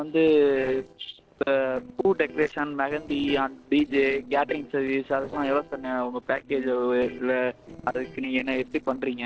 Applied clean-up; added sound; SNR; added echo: neural separator model SepFormer DNS4.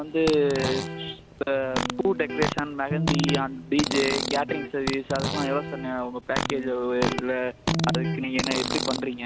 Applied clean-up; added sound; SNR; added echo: none; Electric guitar + Fart; 2 dB; none.